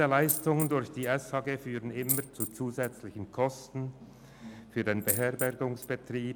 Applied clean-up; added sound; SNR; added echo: none; Coin (dropping); 6 dB; none.